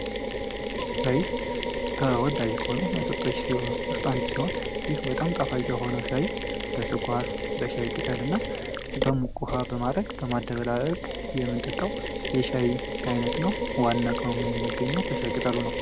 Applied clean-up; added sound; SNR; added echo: none; Mechanisms; 1 dB; none.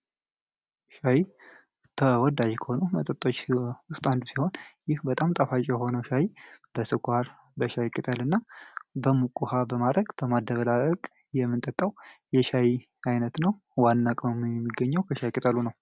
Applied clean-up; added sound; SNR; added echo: none; none; none; none.